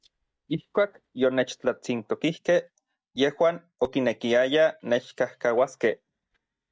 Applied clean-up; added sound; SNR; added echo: neural mask model DeepFilterNet 3.